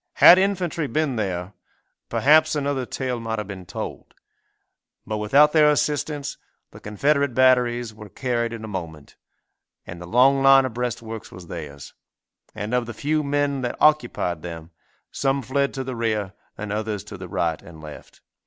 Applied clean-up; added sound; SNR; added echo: none; none; none; none.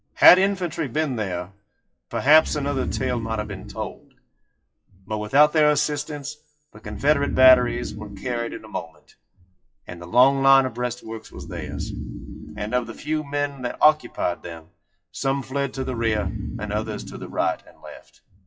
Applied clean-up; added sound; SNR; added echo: classical method WPE with log-MMSE.